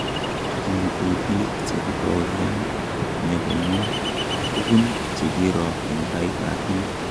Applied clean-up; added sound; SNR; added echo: none; Ocean; 0 dB; none.